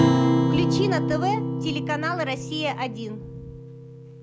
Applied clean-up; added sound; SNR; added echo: none; Acoustic guitar; -5 dB; none.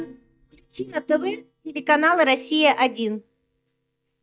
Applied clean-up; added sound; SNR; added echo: neural mask model DeepFilterNet 3.